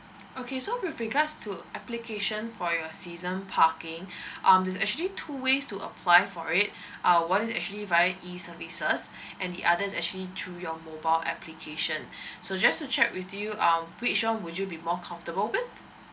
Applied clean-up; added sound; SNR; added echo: none; none; none; none.